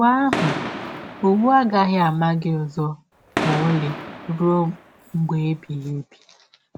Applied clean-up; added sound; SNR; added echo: none; Fireworks; 9 dB; none.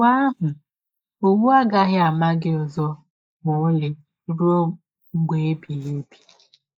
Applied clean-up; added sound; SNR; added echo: neural mask model Resemble Enhance denoiser.